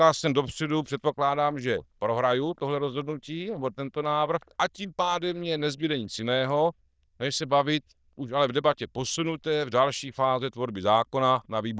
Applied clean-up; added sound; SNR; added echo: neural diffusion model UNIVERSE++.